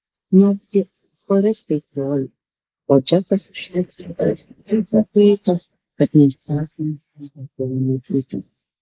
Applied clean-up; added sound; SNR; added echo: neural mask model Resemble Enhance denoiser.